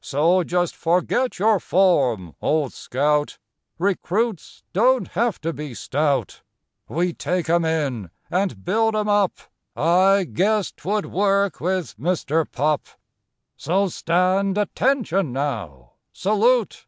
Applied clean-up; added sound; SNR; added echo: none; none; none; none.